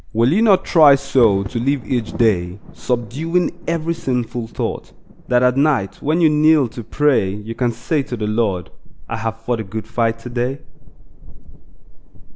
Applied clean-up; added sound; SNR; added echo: none; Thunder / Wind / Bird vocalization, bird call, bird song; 13 dB; none.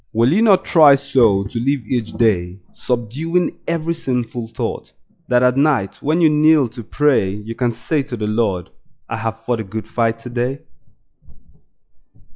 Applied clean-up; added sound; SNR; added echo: classical method log-MMSE.